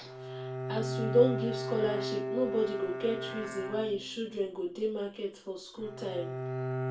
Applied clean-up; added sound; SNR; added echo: none; Bowed string instrument; 4 dB; reverberation time 0.3 s.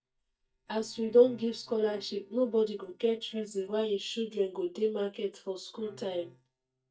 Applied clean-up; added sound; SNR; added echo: neural mask model DeepFilterNet 3.